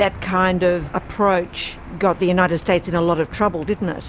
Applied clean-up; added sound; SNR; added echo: none; Engine / Aircraft; 16 dB; none.